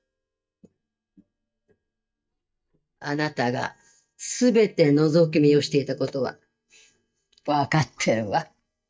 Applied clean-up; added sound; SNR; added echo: neural mask model DeepFilterNet 3.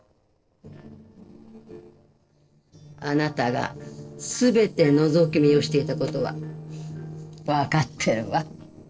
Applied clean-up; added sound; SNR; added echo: neural separator model SepFormer DNS4.